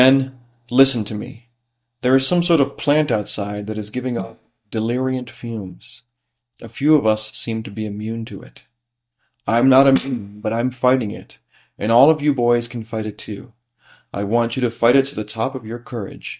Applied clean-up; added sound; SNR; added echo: neural mask model DeepFilterNet 3.